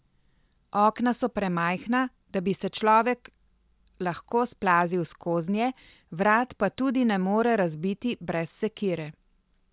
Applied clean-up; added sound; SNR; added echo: none; none; none; none.